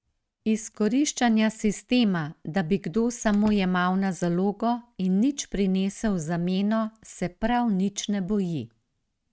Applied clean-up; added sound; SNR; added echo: neural mask model RNNoise.